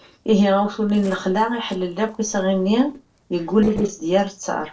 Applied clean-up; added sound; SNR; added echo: neural separator model SepFormer DNS4.